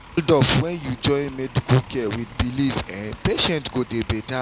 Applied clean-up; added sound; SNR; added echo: none; Bus; 20 dB; none.